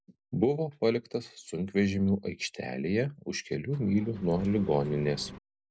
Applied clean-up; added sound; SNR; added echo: none; Engine; 16 dB; none.